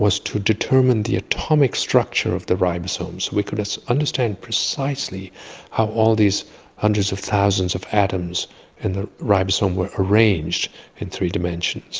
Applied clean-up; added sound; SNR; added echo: none; none; none; none.